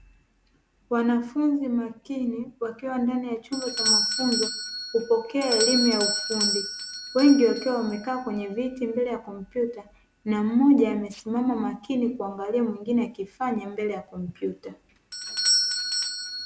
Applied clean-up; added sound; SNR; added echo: none; Doorbell; 5 dB; none.